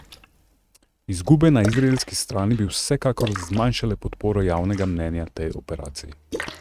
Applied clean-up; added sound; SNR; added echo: neural mask model RNNoise.